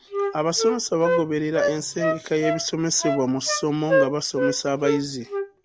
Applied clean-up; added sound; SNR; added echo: none; Wind instrument, woodwind instrument; 2 dB; none.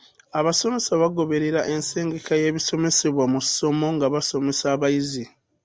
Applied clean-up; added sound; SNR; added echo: none; none; none; none.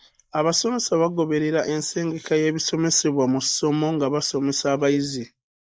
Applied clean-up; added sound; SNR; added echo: neural mask model Resemble Enhance denoiser.